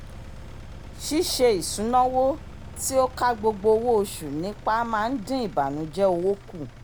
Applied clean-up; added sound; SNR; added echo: none; Engine; 15 dB; none.